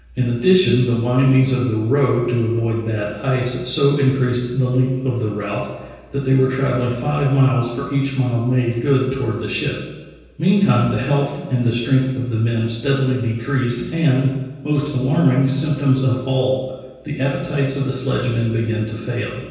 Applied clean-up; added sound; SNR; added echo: none; none; none; reverberation time 1.2 s.